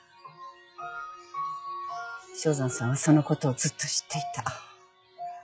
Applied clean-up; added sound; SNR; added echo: classical method log-MMSE.